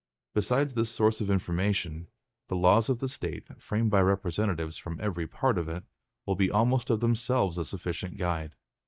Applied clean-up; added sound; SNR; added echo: neural mask model DeepFilterNet 3.